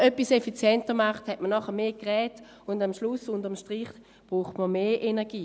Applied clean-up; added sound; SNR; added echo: none; none; none; none.